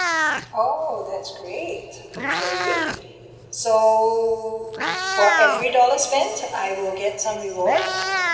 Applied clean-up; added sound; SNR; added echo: none; Meow; 4 dB; reverberation time 2.4 s.